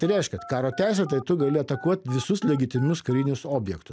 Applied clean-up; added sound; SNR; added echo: none; Telephone; 19 dB; none.